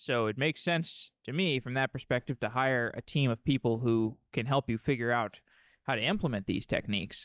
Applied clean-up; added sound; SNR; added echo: neural mask model DeepFilterNet 3.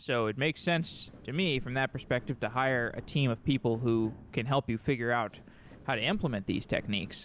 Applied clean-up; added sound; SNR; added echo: none; Walk, footsteps; 18 dB; none.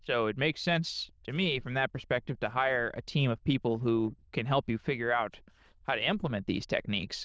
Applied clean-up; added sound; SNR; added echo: neural diffusion model UNIVERSE++.